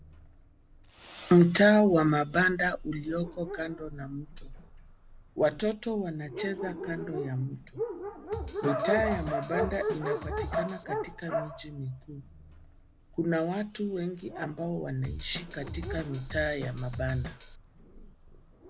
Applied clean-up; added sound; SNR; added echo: none; Dog + Drum kit; 8 dB; none.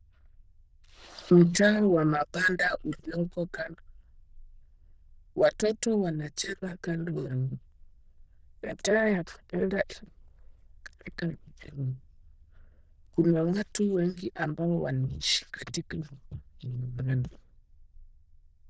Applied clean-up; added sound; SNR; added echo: neural diffusion model UNIVERSE++.